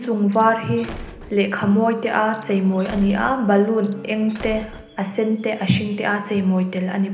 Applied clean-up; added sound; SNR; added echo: none; Slam; 18 dB; reverberation time 1.1 s.